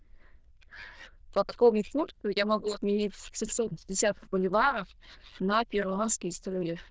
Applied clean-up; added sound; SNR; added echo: neural diffusion model UNIVERSE++.